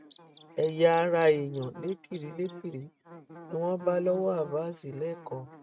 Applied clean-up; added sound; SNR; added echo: neural mask model RNNoise.